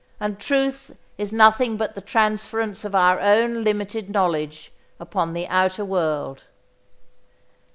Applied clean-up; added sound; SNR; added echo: none; none; none; none.